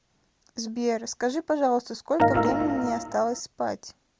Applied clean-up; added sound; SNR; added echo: none; Organ; -3 dB; none.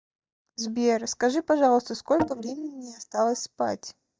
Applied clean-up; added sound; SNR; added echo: neural mask model DeepFilterNet 3.